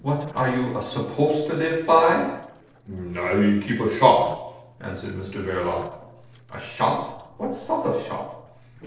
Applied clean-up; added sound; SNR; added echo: neural separator model SepFormer DNS4.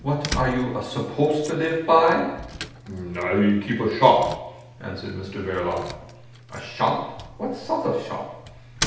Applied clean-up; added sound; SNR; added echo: none; Keys jangling; 13 dB; reverberation time 0.8 s.